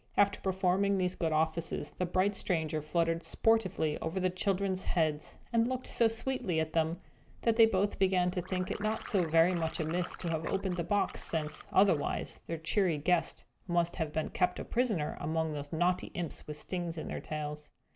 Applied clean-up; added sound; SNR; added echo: none; Liquid; 15 dB; none.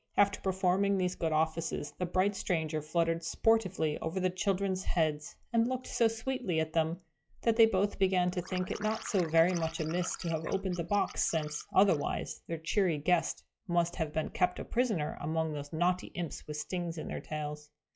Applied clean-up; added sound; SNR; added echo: classical method log-MMSE.